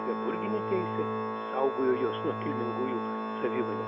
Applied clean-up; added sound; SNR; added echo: none; Organ; 0 dB; none.